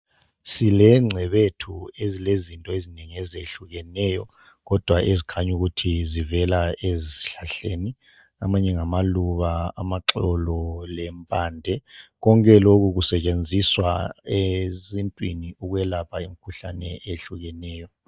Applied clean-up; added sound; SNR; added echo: neural mask model DeepFilterNet 3.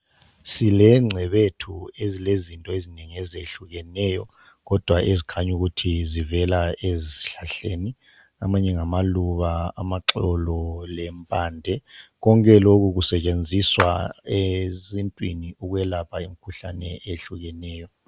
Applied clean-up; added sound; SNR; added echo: none; Clapping; 9 dB; none.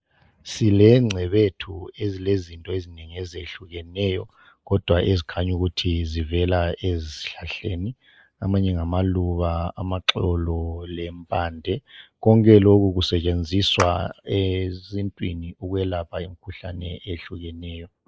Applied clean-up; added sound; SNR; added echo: neural mask model Resemble Enhance denoiser.